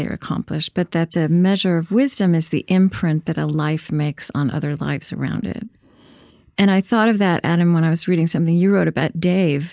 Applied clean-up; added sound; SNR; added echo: neural mask model Resemble Enhance denoiser.